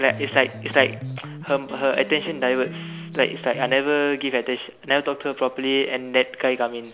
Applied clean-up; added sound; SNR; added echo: none; Electric guitar; 13 dB; none.